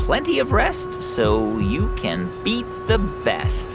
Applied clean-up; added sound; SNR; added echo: none; Wind instrument, woodwind instrument; 10 dB; none.